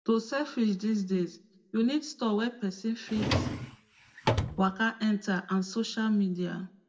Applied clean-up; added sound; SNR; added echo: none; Drawer open or close; 2 dB; reverberation time 0.5 s.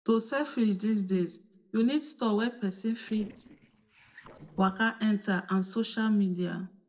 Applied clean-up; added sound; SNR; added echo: neural separator model SepFormer DNS4.